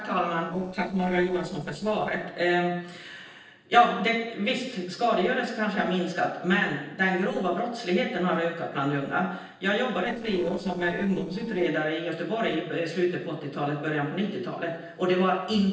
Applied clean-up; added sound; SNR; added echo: neural separator model SepFormer DNS4.